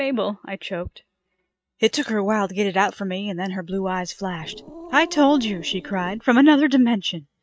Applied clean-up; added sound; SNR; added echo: neural mask model RNNoise.